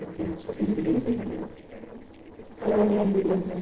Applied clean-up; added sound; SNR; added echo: neural separator model SepFormer DNS4.